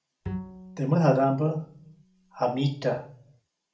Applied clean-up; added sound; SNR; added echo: none; Bowed string instrument; 14 dB; reverberation time 0.4 s.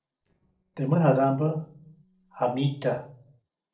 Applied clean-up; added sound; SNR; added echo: neural separator model SepFormer DNS4.